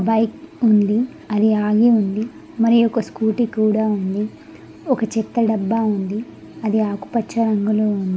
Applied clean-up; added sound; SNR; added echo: none; none; none; none.